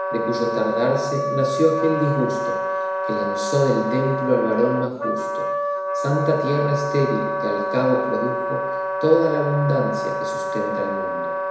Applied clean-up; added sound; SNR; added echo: none; Wind instrument, woodwind instrument; 2 dB; reverberation time 1.0 s.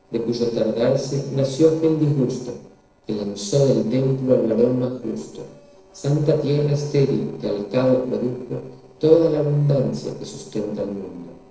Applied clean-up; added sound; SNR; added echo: neural separator model SepFormer DNS4.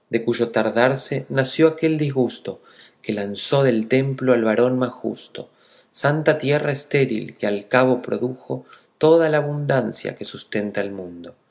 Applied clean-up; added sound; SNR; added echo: none; none; none; none.